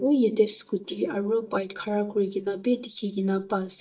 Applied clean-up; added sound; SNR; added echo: neural mask model DeepFilterNet 3.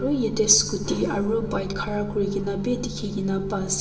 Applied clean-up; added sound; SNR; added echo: none; Organ; 12 dB; reverberation time 1.0 s.